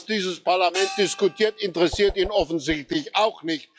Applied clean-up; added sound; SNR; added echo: classical method log-MMSE.